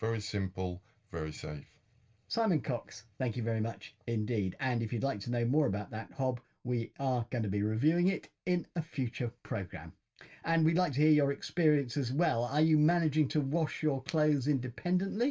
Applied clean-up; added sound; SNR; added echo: none; none; none; reverberation time 0.2 s.